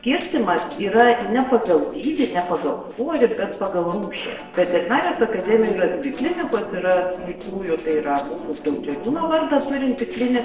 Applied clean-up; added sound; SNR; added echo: neural separator model SepFormer DNS4.